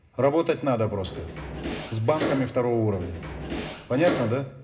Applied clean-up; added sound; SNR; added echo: none; Door; 7 dB; reverberation time 0.2 s.